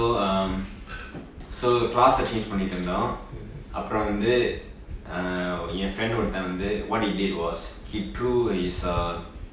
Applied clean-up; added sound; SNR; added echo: none; none; none; none.